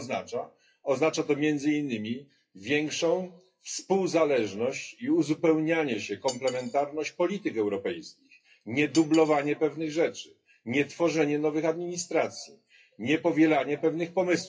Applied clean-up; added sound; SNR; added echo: classical method WPE with log-MMSE.